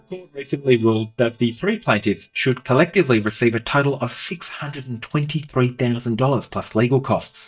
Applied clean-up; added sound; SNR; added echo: neural mask model DeepFilterNet 3.